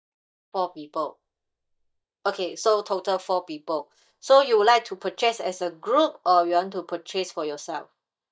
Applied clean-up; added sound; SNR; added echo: neural mask model DeepFilterNet 3.